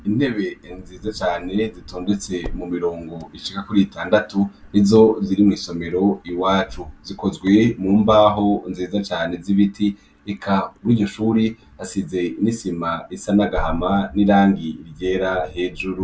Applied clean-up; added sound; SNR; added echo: none; Wind; 19 dB; none.